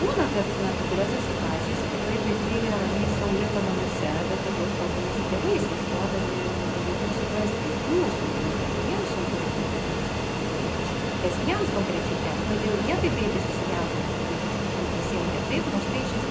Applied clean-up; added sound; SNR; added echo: none; Fixed-wing aircraft, airplane; -3 dB; reverberation time 0.5 s.